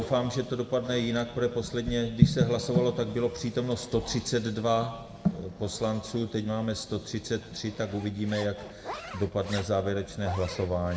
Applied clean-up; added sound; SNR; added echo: none; Zipper (clothing); 18 dB; reverberation time 1.0 s.